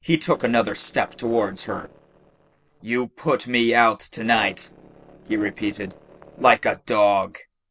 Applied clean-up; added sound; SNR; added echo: neural separator model SepFormer DNS4.